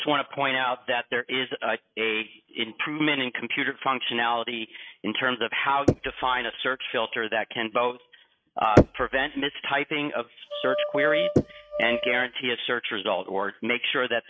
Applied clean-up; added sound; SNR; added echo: neural mask model RNNoise.